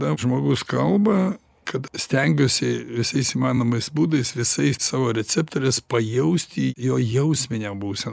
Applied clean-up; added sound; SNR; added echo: none; none; none; none.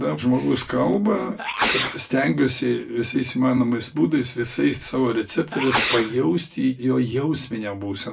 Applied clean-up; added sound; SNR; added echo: none; Sneeze; 6 dB; reverberation time 0.2 s.